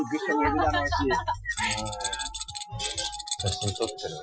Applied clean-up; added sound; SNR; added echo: classical method Wiener filter.